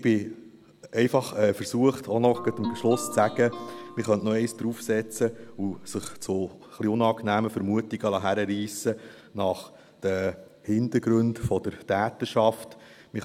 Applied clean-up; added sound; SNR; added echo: none; Guitar; 13 dB; none.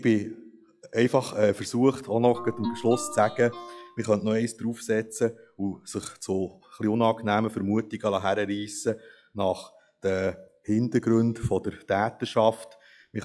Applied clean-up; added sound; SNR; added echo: classical method log-MMSE.